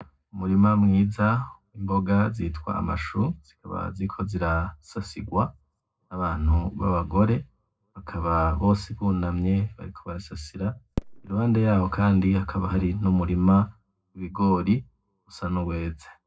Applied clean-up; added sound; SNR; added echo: neural separator model SepFormer DNS4.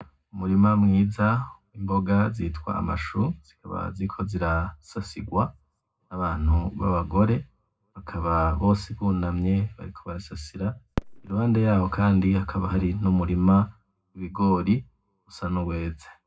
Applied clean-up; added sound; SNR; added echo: none; Fireworks; 15 dB; reverberation time 0.3 s.